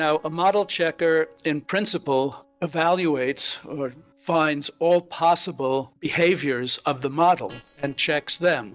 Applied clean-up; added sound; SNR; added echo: neural separator model SepFormer DNS4.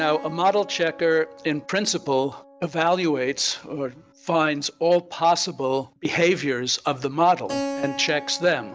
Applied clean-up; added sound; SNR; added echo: none; Keyboard (musical); 15 dB; none.